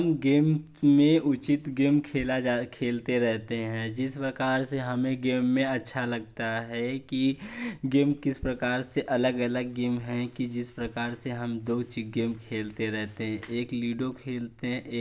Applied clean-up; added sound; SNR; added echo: none; none; none; none.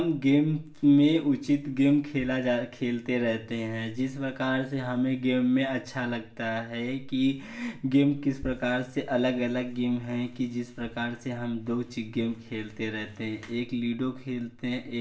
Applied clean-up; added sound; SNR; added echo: none; none; none; reverberation time 0.4 s.